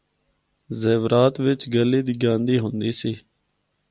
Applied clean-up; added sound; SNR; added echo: none; none; none; none.